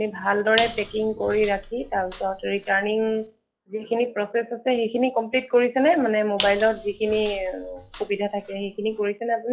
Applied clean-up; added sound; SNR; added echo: classical method log-MMSE.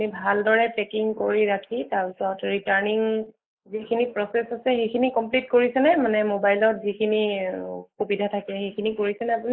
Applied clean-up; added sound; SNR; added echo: neural mask model Resemble Enhance denoiser.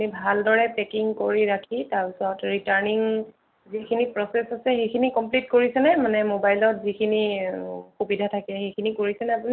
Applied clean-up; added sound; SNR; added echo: none; none; none; none.